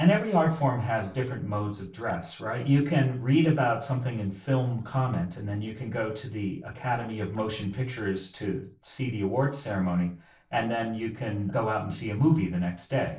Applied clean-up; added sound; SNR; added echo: neural separator model SepFormer DNS4.